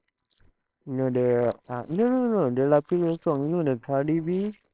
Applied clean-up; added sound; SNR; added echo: neural separator model SepFormer WHAMR!.